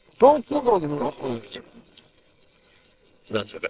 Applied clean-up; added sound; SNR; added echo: neural separator model SepFormer WHAMR!.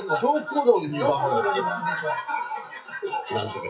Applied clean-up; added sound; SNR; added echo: classical method WPE with log-MMSE.